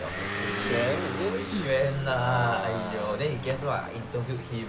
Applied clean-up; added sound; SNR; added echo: none; Breathing + Motor vehicle (road) / Engine; 5 dB; none.